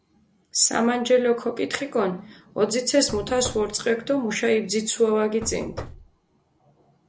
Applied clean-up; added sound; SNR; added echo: none; Knock / Wood; 14 dB; none.